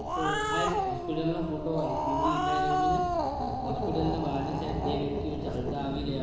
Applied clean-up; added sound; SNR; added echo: none; Growling; -2 dB; reverberation time 1.0 s.